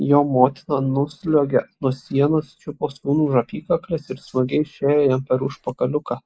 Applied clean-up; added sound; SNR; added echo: neural mask model Resemble Enhance denoiser.